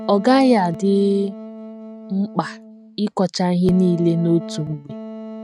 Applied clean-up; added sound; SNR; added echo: neural mask model RNNoise.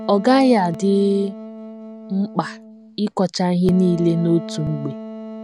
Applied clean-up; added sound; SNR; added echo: none; Wind instrument, woodwind instrument; 14 dB; none.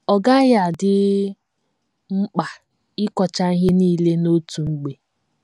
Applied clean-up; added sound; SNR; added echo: none; none; none; none.